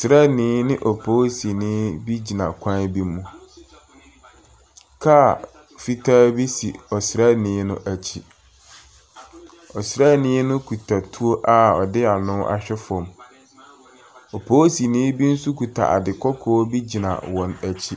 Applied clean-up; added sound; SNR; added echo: none; none; none; none.